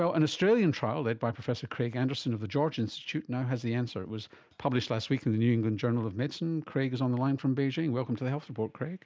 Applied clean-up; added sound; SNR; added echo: none; none; none; none.